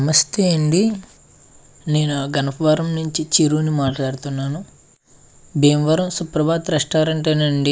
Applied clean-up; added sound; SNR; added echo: neural mask model Resemble Enhance denoiser.